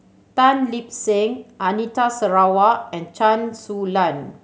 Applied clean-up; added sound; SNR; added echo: none; none; none; none.